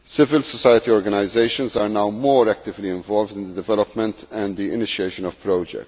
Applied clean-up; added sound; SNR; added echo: none; none; none; none.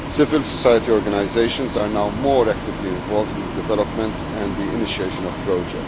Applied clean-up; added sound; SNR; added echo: none; Bus; 6 dB; none.